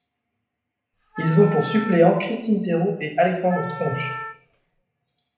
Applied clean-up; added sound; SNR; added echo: none; Wind instrument, woodwind instrument; 12 dB; reverberation time 0.7 s.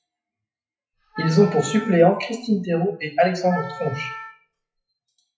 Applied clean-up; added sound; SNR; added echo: classical method WPE with log-MMSE.